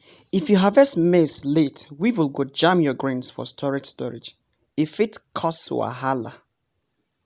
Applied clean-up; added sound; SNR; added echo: none; none; none; none.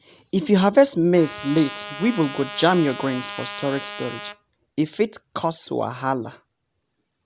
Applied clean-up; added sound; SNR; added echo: none; Trumpet; 13 dB; none.